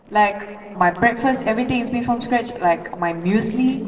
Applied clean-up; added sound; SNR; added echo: neural separator model SepFormer DNS4.